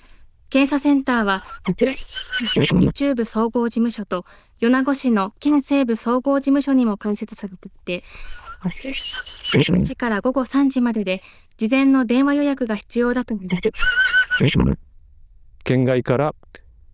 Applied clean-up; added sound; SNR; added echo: neural diffusion model UNIVERSE++.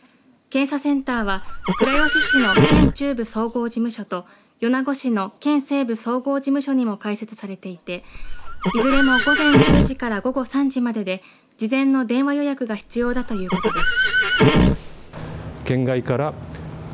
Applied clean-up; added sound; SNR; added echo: none; Livestock, farm animals, working animals; -3 dB; none.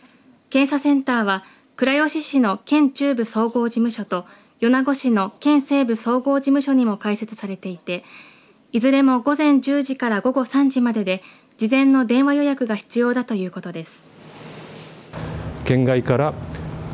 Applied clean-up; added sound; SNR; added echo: none; none; none; none.